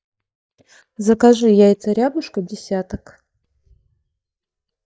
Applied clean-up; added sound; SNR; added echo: neural mask model DeepFilterNet 3.